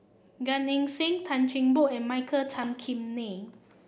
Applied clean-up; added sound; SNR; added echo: none; none; none; none.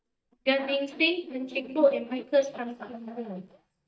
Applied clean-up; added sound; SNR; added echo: neural mask model DeepFilterNet 3.